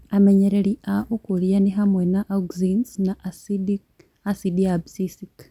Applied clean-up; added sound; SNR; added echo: none; none; none; none.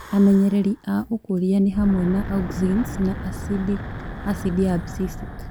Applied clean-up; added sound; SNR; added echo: none; Wind / Breathing; 10 dB; none.